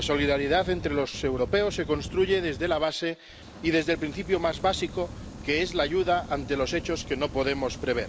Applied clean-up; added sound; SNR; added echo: none; Fire; 12 dB; none.